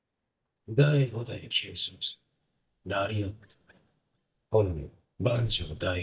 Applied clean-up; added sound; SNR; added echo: neural mask model DeepFilterNet 3.